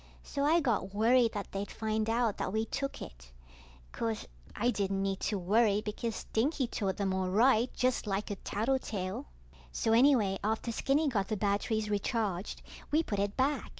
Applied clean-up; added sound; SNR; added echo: none; none; none; none.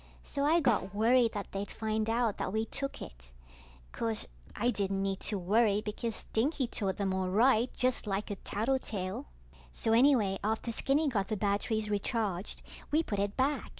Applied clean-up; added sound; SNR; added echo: none; Snare drum; 11 dB; none.